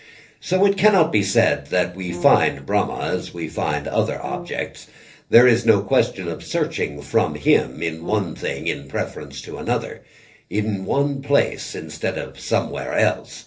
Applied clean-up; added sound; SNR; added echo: neural separator model SepFormer DNS4.